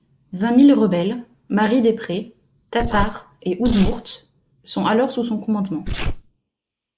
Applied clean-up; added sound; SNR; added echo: neural mask model Resemble Enhance denoiser.